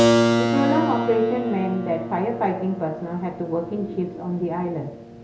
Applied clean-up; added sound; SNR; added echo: none; Keyboard (musical); 0 dB; none.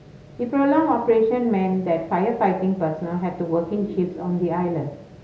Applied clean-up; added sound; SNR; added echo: none; none; none; none.